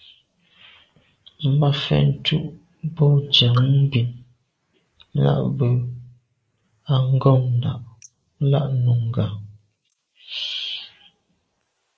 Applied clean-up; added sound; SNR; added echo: neural mask model Resemble Enhance denoiser.